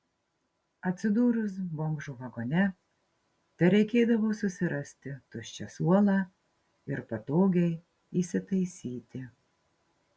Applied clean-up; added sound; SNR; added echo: none; none; none; none.